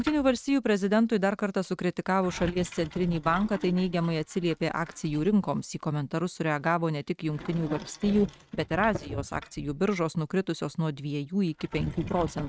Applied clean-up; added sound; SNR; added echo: neural mask model RNNoise.